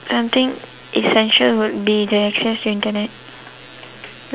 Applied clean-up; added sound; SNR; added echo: none; none; none; none.